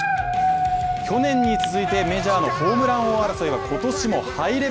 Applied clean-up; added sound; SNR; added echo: none; Dog; 1 dB; none.